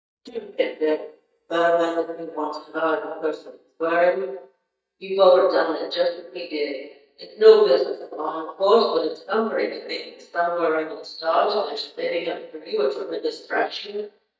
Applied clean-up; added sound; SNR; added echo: neural mask model DeepFilterNet 3.